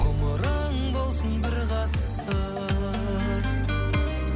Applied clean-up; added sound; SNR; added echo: none; Bass drum; 11 dB; none.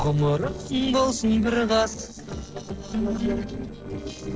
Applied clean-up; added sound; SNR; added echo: neural separator model SepFormer DNS4.